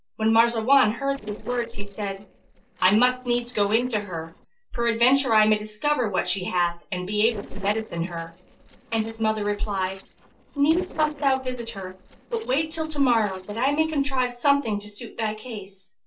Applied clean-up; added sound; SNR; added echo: neural separator model SepFormer DNS4.